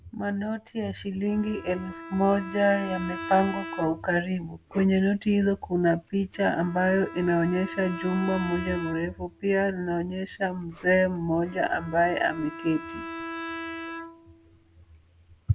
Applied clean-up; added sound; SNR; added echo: none; Bowed string instrument; 13 dB; none.